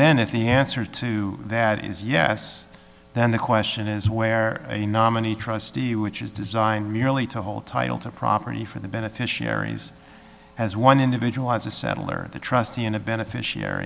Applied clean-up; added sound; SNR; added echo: none; none; none; none.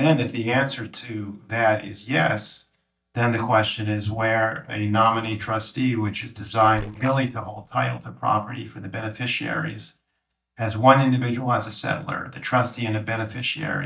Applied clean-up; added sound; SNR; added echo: neural mask model DeepFilterNet 3.